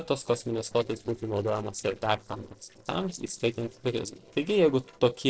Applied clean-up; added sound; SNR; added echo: neural separator model SepFormer DNS4.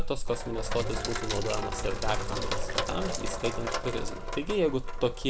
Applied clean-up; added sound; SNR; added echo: none; Sink (filling or washing); -1 dB; none.